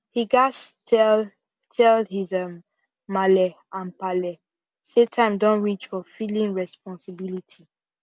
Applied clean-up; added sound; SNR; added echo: none; none; none; none.